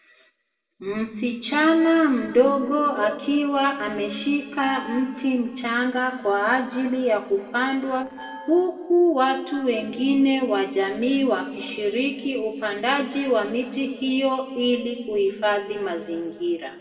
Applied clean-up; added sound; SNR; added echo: neural separator model SepFormer DNS4.